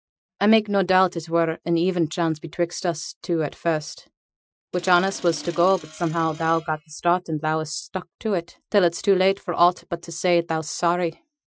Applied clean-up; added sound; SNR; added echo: classical method Wiener filter.